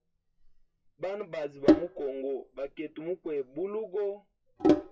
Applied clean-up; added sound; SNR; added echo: classical method WPE with log-MMSE.